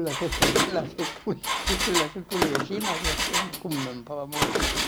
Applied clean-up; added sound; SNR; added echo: none; Engine + Gunshot, gunfire; -4 dB; none.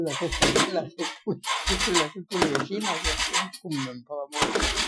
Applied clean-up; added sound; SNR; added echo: classical method Wiener filter.